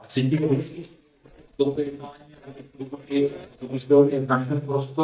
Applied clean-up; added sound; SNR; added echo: neural mask model DeepFilterNet 3.